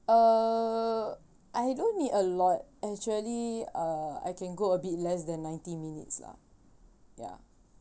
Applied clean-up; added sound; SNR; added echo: none; none; none; none.